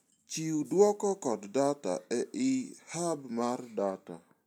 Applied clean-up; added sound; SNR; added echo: none; none; none; none.